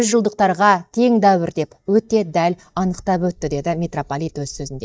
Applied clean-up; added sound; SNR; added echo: neural mask model DeepFilterNet 3.